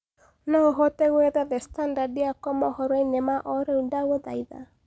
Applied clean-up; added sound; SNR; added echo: none; none; none; none.